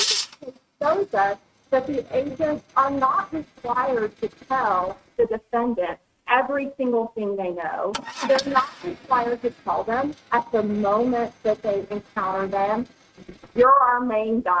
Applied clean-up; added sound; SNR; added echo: neural mask model RNNoise.